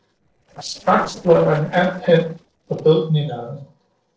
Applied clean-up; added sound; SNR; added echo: neural separator model SepFormer DNS4.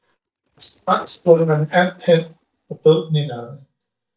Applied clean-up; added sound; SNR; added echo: neural mask model DeepFilterNet 3.